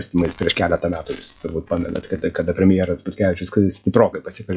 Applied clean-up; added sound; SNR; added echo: classical method log-MMSE.